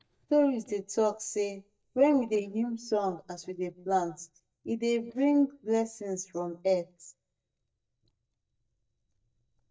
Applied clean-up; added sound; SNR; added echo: neural mask model DeepFilterNet 3.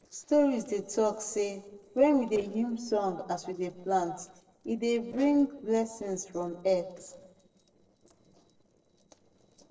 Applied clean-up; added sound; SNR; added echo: neural separator model SepFormer DNS4.